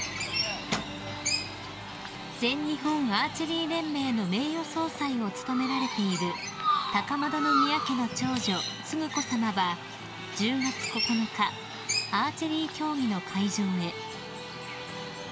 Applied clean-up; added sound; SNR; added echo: none; Chirp, tweet; 5 dB; none.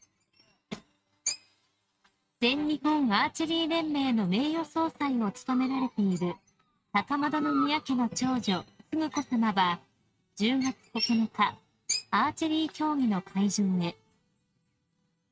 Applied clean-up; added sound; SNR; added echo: neural mask model RNNoise.